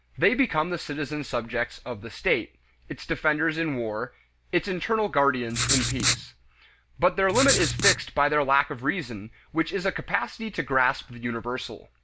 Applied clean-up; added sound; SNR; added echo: none; Writing; -1 dB; none.